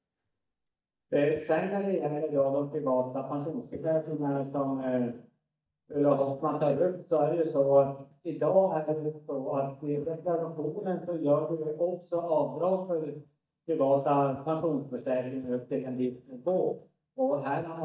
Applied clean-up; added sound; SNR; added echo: neural mask model DeepFilterNet 3.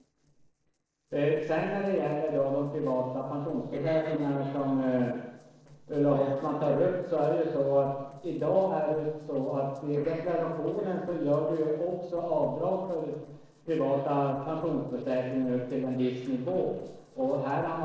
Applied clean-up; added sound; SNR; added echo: neural separator model SepFormer DNS4.